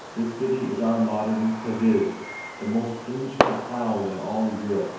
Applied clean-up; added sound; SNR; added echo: none; Fireworks; 6 dB; reverberation time 0.9 s.